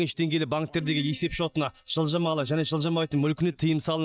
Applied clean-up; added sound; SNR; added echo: neural mask model DeepFilterNet 3.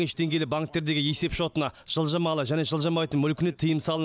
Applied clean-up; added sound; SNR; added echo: none; none; none; none.